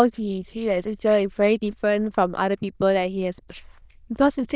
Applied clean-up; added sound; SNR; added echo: neural diffusion model UNIVERSE++.